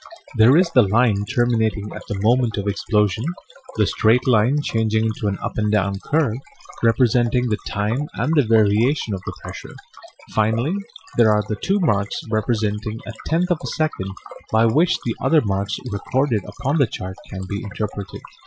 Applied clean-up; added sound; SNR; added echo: classical method Wiener filter.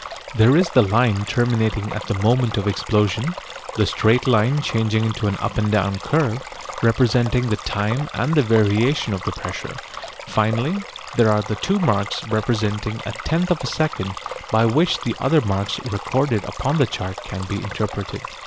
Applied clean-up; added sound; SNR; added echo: none; Stream; 13 dB; none.